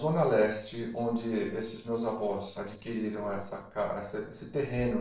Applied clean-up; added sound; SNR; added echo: neural separator model SepFormer DNS4.